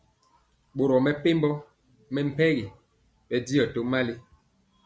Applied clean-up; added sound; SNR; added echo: none; none; none; none.